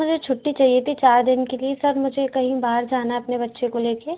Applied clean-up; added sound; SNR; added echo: none; none; none; none.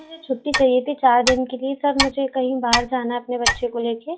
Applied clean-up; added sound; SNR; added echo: classical method log-MMSE.